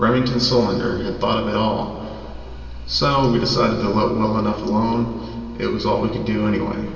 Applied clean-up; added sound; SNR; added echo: none; none; none; reverberation time 2.7 s.